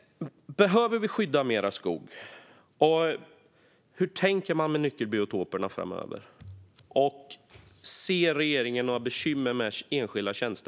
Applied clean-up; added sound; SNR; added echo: none; none; none; none.